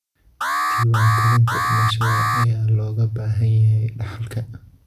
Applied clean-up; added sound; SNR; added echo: none; Alarm; 4 dB; none.